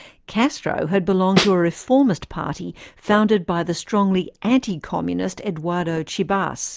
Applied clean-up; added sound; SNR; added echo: none; Snare drum; -1 dB; none.